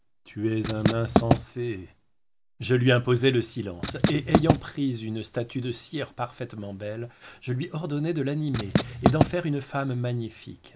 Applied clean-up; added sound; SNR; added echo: none; Writing; -4 dB; none.